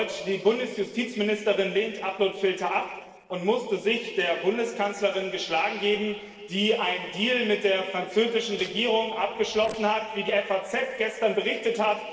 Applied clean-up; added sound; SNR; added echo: neural separator model SepFormer DNS4.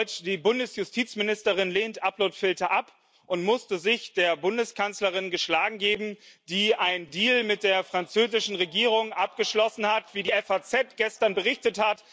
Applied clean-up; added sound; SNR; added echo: none; none; none; none.